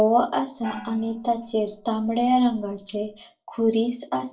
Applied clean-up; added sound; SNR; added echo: neural separator model SepFormer DNS4.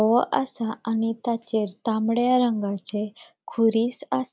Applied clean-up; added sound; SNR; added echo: none; none; none; none.